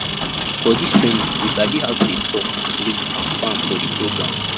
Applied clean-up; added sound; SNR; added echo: none; Engine; -3 dB; none.